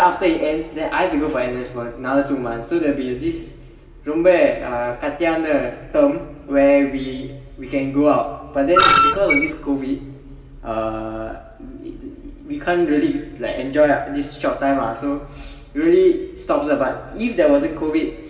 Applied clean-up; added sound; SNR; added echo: none; Screech; -3 dB; reverberation time 1.9 s.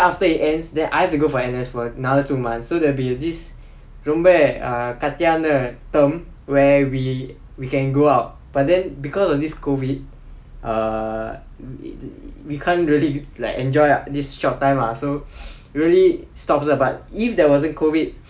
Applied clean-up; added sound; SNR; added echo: none; none; none; none.